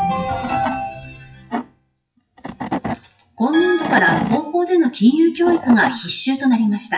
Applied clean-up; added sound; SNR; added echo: classical method WPE with log-MMSE.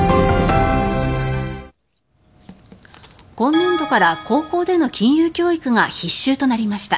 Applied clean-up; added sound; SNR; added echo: none; none; none; none.